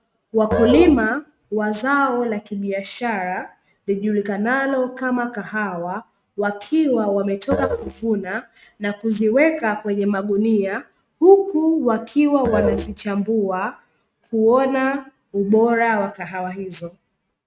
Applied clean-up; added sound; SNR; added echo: neural mask model RNNoise.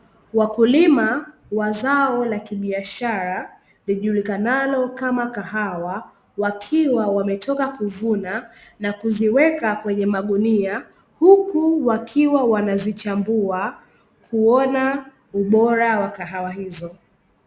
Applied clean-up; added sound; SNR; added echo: none; none; none; none.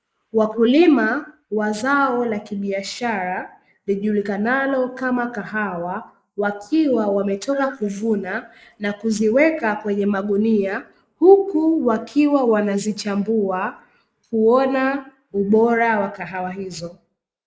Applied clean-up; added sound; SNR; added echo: neural mask model Resemble Enhance denoiser.